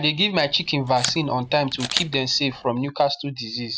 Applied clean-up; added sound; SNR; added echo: none; Camera; 9 dB; none.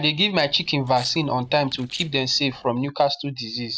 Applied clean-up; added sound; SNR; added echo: neural separator model SepFormer DNS4.